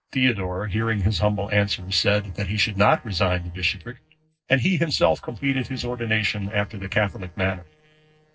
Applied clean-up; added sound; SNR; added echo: neural separator model SepFormer DNS4.